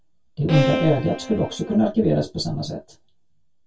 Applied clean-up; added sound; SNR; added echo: none; Bowed string instrument; 5 dB; reverberation time 0.1 s.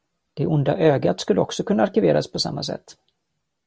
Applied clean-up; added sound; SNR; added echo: none; none; none; none.